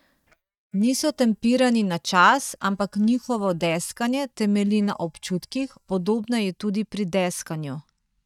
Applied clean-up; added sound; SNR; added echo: neural mask model DeepFilterNet 3.